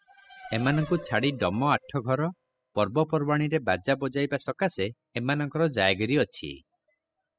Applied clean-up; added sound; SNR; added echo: classical method spectral subtraction.